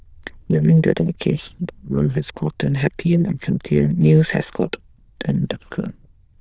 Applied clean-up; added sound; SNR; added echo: neural diffusion model UNIVERSE++.